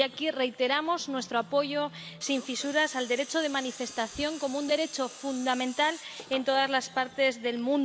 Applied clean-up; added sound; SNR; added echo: none; Tools; 18 dB; none.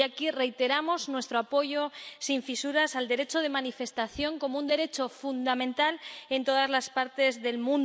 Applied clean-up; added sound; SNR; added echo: none; none; none; none.